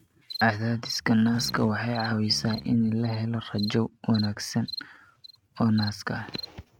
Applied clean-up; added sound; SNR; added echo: neural mask model RNNoise.